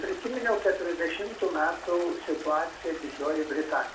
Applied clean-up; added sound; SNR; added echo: none; Stream; 14 dB; reverberation time 0.4 s.